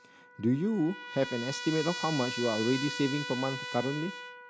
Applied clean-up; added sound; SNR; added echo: none; Trumpet; 8 dB; none.